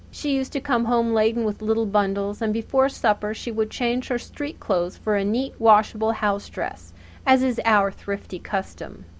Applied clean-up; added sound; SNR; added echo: none; none; none; none.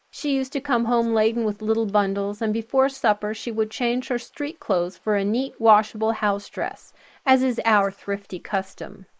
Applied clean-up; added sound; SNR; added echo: neural mask model Resemble Enhance denoiser.